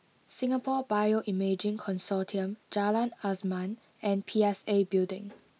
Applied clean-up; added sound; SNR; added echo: none; none; none; none.